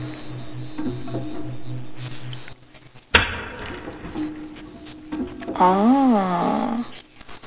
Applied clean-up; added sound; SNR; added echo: none; Wood; 6 dB; none.